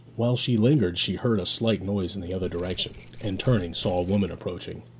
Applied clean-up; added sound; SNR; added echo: none; Keys jangling; 14 dB; none.